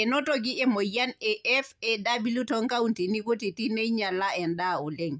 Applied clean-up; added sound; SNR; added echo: none; none; none; none.